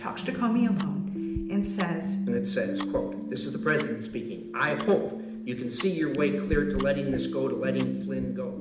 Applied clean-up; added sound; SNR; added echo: none; Tick-tock; 15 dB; reverberation time 0.8 s.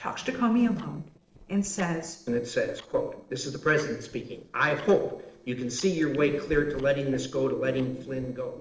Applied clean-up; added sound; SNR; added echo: neural separator model SepFormer DNS4.